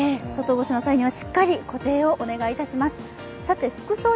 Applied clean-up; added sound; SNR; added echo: none; none; none; none.